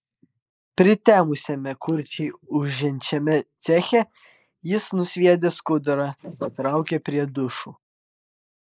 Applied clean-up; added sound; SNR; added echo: neural mask model Resemble Enhance denoiser.